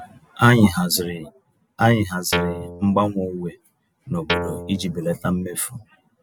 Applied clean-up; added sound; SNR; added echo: none; Guitar; 6 dB; none.